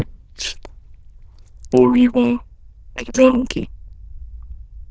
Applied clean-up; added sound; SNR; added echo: neural diffusion model UNIVERSE++.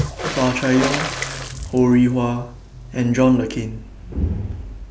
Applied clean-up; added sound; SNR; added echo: none; Water / Splash, splatter; 10 dB; none.